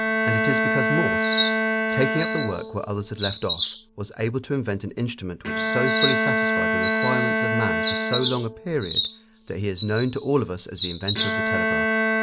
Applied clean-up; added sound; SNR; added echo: none; Chirp, tweet + Bowed string instrument; -5 dB; none.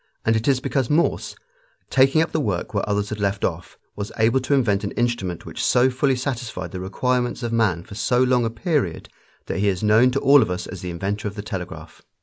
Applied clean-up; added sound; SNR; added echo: none; none; none; none.